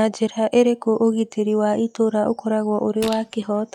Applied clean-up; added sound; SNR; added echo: classical method log-MMSE.